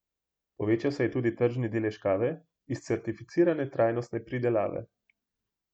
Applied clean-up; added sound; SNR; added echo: none; none; none; none.